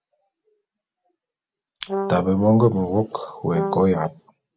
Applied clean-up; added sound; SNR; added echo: none; Brass instrument; 6 dB; none.